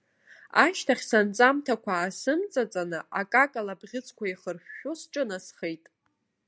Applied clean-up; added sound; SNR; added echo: none; none; none; none.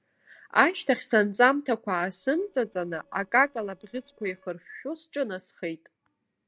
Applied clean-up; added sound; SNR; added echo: neural separator model SepFormer DNS4.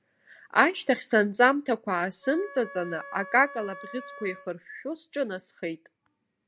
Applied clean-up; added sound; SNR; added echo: none; Wind instrument, woodwind instrument; 15 dB; none.